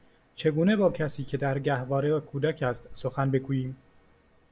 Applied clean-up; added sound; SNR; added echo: none; none; none; none.